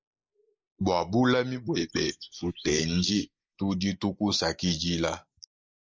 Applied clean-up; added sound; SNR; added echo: neural mask model Resemble Enhance denoiser.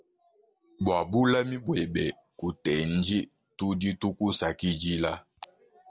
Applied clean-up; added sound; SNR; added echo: none; none; none; none.